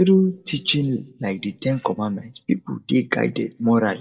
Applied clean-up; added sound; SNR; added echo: neural mask model DeepFilterNet 3.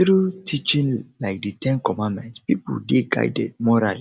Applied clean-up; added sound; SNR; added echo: none; none; none; none.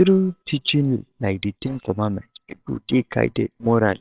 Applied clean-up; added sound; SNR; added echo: neural separator model SepFormer WHAMR!.